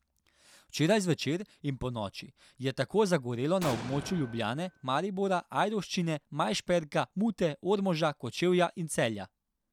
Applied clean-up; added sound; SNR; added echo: none; Explosion; 11 dB; none.